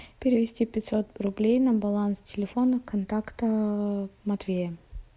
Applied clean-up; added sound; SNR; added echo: none; none; none; none.